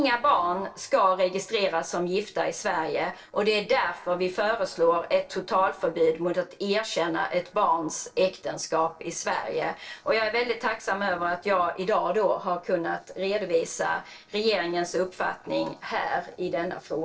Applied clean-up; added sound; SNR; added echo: neural separator model SepFormer DNS4.